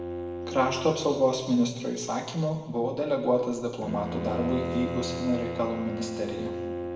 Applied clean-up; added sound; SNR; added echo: none; Bowed string instrument; 7 dB; reverberation time 1.1 s.